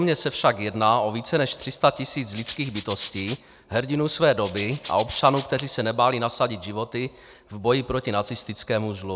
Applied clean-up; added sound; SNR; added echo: none; Rattle (instrument); -2 dB; none.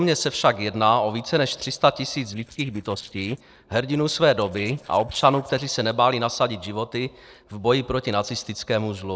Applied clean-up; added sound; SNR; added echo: neural separator model SepFormer DNS4.